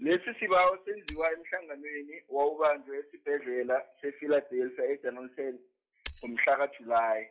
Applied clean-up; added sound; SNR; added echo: classical method log-MMSE.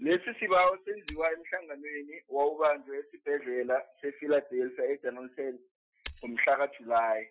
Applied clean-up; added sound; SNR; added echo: classical method Wiener filter.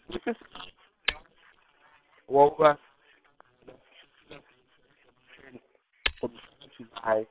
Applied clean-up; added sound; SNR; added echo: neural separator model SepFormer WHAM!.